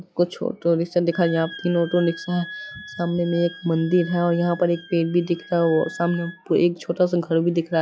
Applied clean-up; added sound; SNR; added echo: classical method log-MMSE.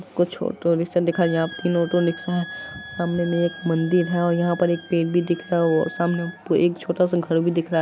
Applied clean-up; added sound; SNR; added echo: none; Wind instrument, woodwind instrument; 18 dB; none.